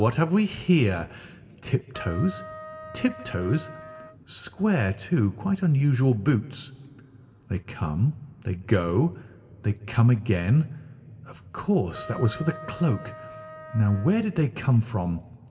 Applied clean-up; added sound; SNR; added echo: none; Trumpet; 17 dB; reverberation time 2.9 s.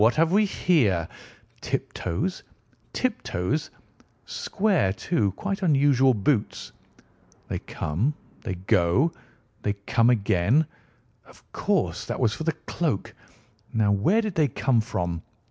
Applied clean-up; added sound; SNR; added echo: none; none; none; none.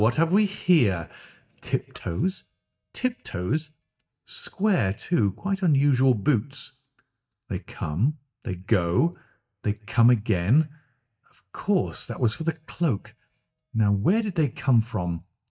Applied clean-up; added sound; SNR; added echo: neural mask model DeepFilterNet 3.